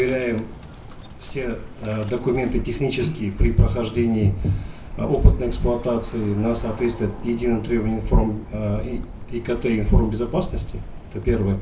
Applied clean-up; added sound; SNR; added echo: none; Bird; 10 dB; reverberation time 0.3 s.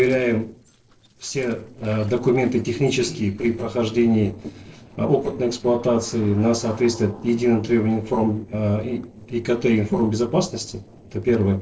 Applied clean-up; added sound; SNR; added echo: neural separator model SepFormer DNS4.